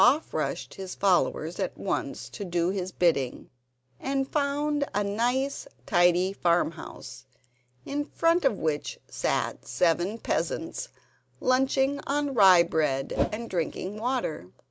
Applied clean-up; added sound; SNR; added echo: none; Whoosh, swoosh, swish; 3 dB; none.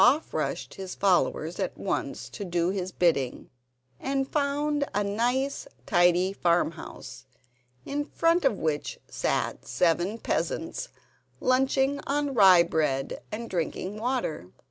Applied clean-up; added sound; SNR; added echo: none; none; none; none.